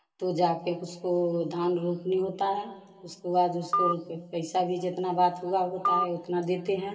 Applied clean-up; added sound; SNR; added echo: none; Telephone; 4 dB; reverberation time 2.7 s.